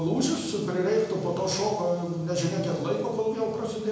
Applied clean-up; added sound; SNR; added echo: none; none; none; reverberation time 0.9 s.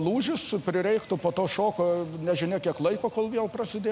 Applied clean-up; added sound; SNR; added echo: none; none; none; none.